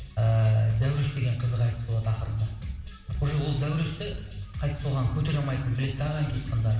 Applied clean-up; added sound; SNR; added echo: none; none; none; reverberation time 0.9 s.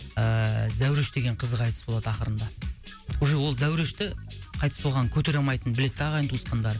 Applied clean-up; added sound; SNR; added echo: none; none; none; none.